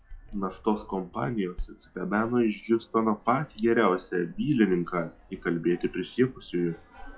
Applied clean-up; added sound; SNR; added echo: classical method log-MMSE.